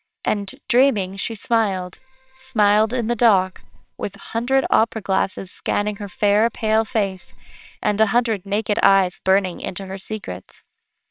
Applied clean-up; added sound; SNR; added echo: neural separator model SepFormer WHAMR!.